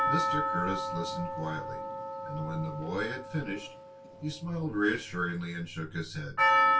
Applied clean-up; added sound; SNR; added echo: none; Percussion; -3 dB; reverberation time 0.2 s.